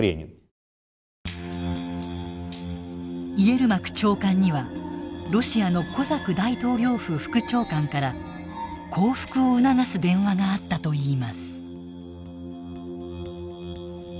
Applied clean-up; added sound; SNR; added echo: none; none; none; none.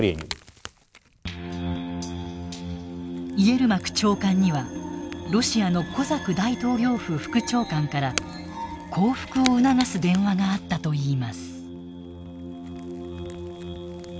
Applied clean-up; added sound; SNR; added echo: none; Crack / Crackle; 18 dB; none.